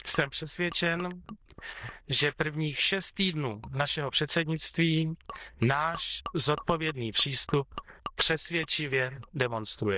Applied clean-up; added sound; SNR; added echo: neural diffusion model UNIVERSE++.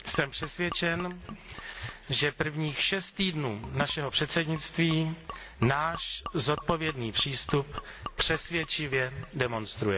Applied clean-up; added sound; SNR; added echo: none; Gurgling / Liquid; 14 dB; none.